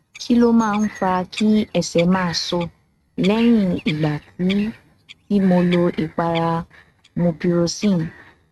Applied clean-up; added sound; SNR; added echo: neural mask model RNNoise.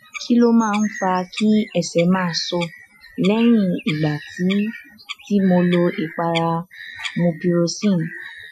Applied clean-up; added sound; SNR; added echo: classical method Wiener filter.